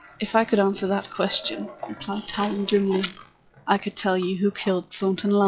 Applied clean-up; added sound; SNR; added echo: classical method log-MMSE.